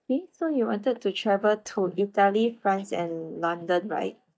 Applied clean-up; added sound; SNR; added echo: neural mask model DeepFilterNet 3.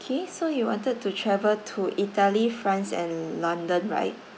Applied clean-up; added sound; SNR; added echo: none; none; none; none.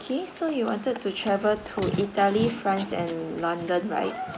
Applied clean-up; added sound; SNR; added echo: none; Livestock, farm animals, working animals; 10 dB; none.